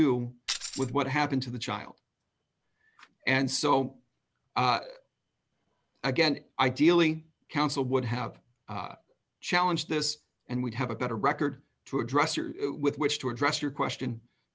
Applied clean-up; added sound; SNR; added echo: none; Tambourine; 6 dB; none.